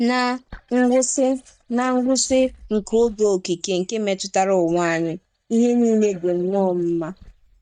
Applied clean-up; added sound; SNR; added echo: neural mask model DeepFilterNet 3.